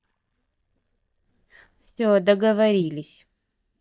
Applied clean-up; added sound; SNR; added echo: neural mask model DeepFilterNet 3.